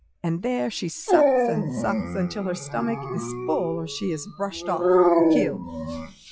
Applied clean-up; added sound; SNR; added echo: classical method log-MMSE.